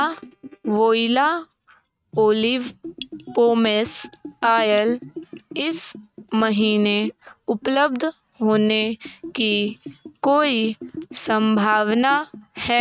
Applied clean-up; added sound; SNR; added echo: neural mask model RNNoise.